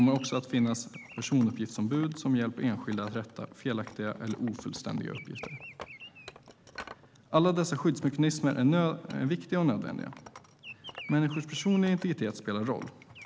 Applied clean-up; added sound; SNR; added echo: none; Wood + Bird vocalization, bird call, bird song; 19 dB; none.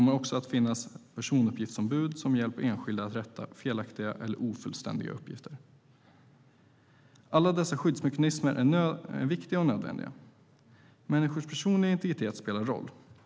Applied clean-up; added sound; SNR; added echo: none; none; none; none.